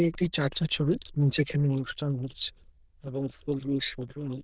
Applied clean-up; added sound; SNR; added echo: neural diffusion model UNIVERSE++.